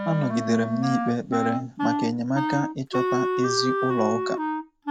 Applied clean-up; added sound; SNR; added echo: none; Wind instrument, woodwind instrument; 0 dB; none.